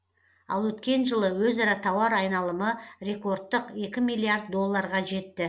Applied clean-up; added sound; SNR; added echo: none; none; none; none.